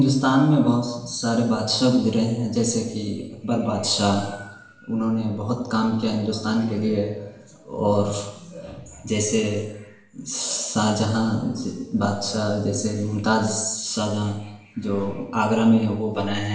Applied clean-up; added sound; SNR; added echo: none; none; none; reverberation time 0.9 s.